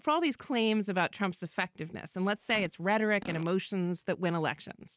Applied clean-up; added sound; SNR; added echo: neural mask model RNNoise.